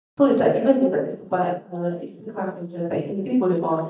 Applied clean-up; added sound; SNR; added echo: neural mask model DeepFilterNet 3.